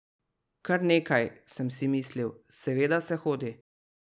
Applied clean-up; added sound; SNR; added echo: none; none; none; none.